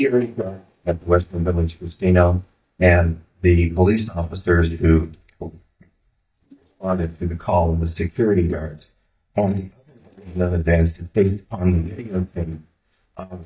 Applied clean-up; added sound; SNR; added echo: neural mask model DeepFilterNet 3.